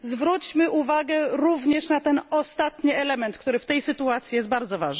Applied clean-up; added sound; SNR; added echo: none; none; none; none.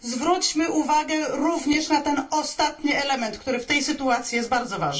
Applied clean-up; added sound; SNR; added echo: none; none; none; reverberation time 0.2 s.